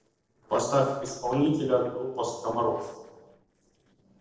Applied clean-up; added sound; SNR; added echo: neural separator model SepFormer DNS4.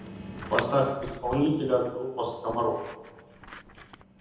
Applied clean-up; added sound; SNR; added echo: none; Scissors; 13 dB; reverberation time 0.8 s.